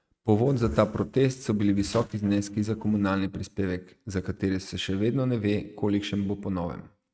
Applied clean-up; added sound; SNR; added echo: neural mask model RNNoise.